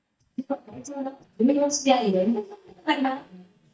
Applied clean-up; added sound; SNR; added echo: neural mask model DeepFilterNet 3.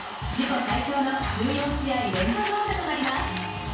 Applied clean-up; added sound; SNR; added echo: none; Walk, footsteps; 10 dB; reverberation time 0.6 s.